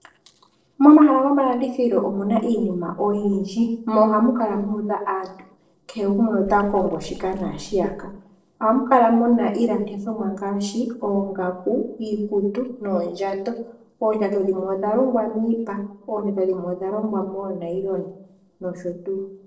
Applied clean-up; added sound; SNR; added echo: neural separator model SepFormer DNS4.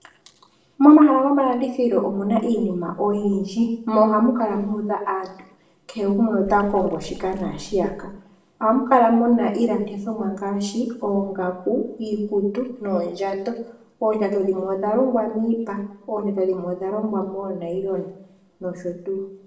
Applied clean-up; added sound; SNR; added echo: none; Water / Splash, splatter; 17 dB; reverberation time 0.6 s.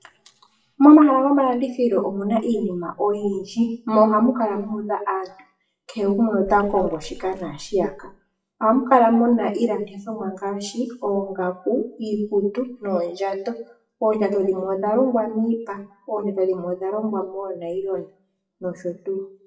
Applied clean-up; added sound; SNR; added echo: classical method WPE with log-MMSE.